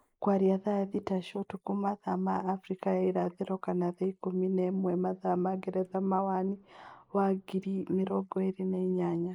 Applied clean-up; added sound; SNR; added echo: neural mask model Resemble Enhance denoiser.